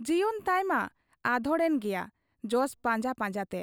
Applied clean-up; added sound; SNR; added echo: none; none; none; none.